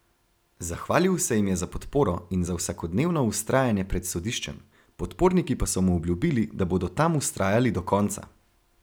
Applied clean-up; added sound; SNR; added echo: none; none; none; none.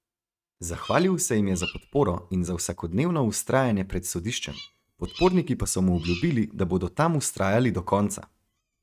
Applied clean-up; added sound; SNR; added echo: neural mask model RNNoise.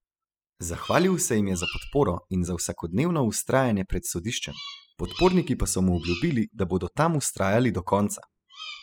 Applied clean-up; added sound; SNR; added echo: classical method spectral subtraction.